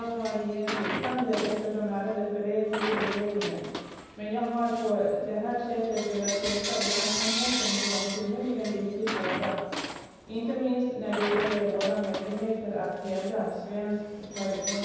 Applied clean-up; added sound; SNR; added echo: none; Coin (dropping) / Bell; 5 dB; reverberation time 1.2 s.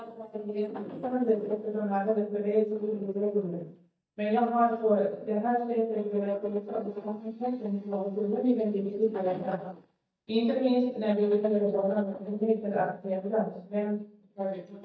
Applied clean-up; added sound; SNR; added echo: neural mask model DeepFilterNet 3.